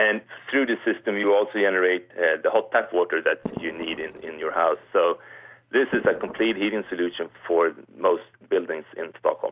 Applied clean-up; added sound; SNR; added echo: none; Fireworks; 16 dB; none.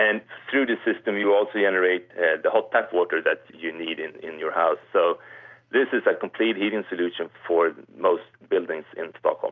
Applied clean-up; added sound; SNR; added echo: none; none; none; none.